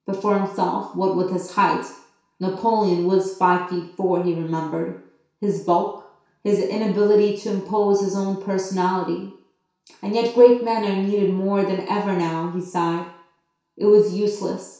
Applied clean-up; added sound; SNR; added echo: none; none; none; reverberation time 0.6 s.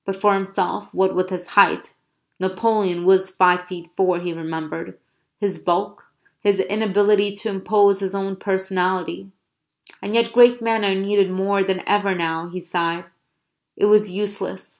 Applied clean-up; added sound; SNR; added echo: none; none; none; none.